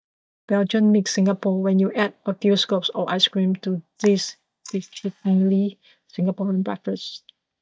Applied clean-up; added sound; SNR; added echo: neural mask model DeepFilterNet 3.